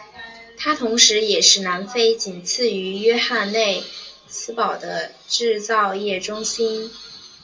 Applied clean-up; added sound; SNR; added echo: none; none; none; reverberation time 0.2 s.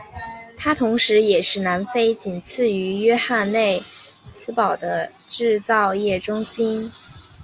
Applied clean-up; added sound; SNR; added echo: none; none; none; none.